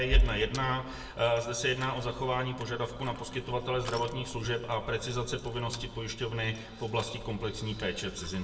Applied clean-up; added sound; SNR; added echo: none; Crushing; 16 dB; reverberation time 0.8 s.